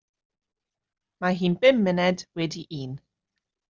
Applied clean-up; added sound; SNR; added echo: none; none; none; none.